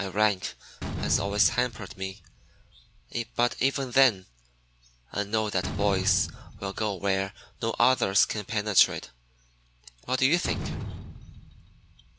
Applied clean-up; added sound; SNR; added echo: none; Slam; 10 dB; none.